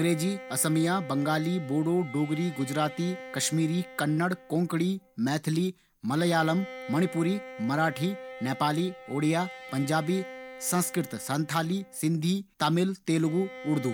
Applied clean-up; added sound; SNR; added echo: none; Bowed string instrument; 16 dB; none.